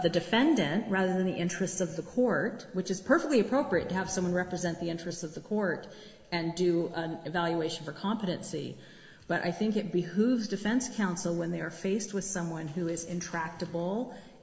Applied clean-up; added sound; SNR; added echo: none; none; none; reverberation time 1.6 s.